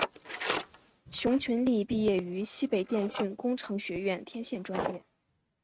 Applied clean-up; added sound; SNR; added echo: neural mask model RNNoise.